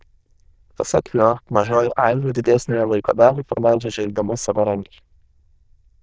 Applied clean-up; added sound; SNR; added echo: neural diffusion model UNIVERSE++.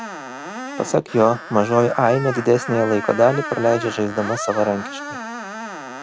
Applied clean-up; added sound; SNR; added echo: none; Screech; 10 dB; none.